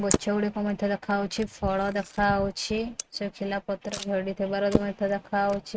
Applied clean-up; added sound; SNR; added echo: neural mask model RNNoise.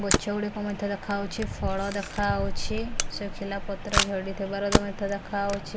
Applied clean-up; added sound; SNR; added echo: none; Camera; 0 dB; none.